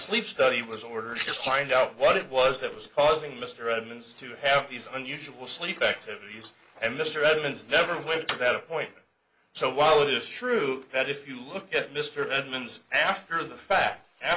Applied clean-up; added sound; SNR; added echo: neural mask model Resemble Enhance denoiser.